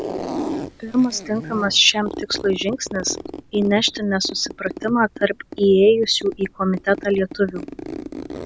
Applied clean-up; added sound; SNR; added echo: none; Zipper (clothing); 12 dB; none.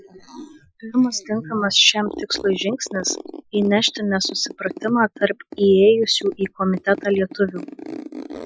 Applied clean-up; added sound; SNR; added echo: classical method Wiener filter.